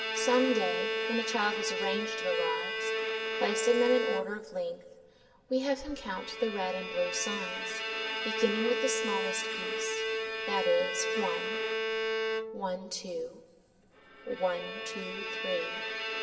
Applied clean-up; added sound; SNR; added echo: none; Bowed string instrument; 1 dB; reverberation time 1.5 s.